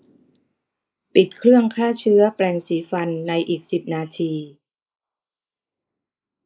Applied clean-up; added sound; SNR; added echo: neural mask model Resemble Enhance denoiser.